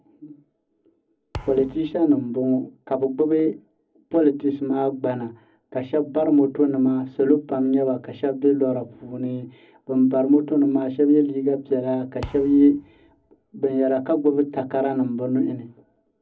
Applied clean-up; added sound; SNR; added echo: none; Thump, thud; 19 dB; reverberation time 0.4 s.